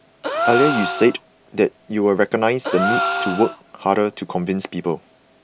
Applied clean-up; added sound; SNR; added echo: none; Gasp; 5 dB; none.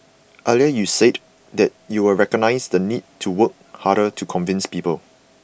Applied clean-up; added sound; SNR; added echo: none; none; none; none.